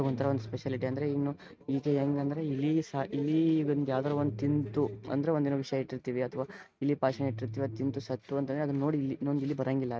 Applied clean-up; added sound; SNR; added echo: neural mask model RNNoise.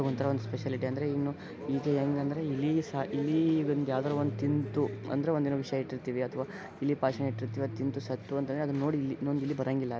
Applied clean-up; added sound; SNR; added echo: none; Guitar; 13 dB; none.